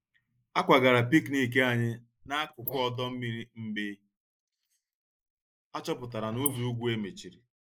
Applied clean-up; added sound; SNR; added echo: neural mask model Resemble Enhance denoiser.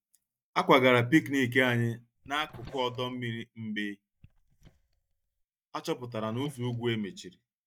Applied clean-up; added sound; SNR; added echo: neural mask model DeepFilterNet 3.